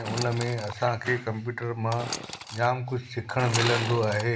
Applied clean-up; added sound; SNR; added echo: none; Sawing / Engine; 9 dB; none.